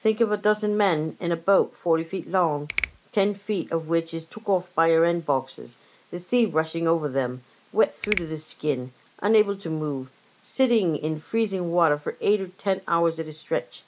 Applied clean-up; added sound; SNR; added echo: none; Finger snapping; 11 dB; none.